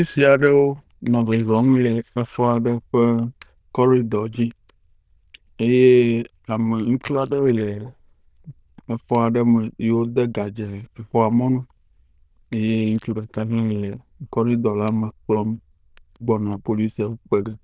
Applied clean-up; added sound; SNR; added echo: neural diffusion model UNIVERSE++.